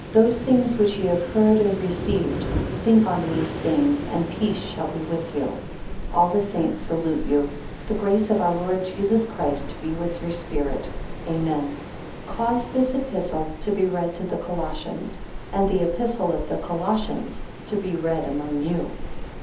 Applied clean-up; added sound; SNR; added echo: none; Waves, surf; 8 dB; reverberation time 0.7 s.